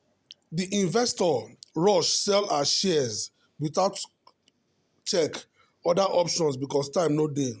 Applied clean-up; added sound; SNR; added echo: none; none; none; none.